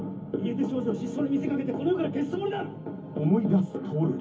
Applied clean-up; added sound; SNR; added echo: none; none; none; reverberation time 0.3 s.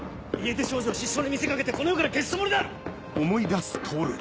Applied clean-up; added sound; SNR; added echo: none; none; none; none.